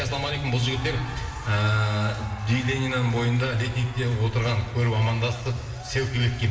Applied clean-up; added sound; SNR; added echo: none; Cheering; 17 dB; reverberation time 2.0 s.